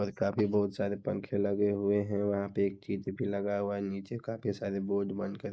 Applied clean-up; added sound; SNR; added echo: neural mask model Resemble Enhance denoiser.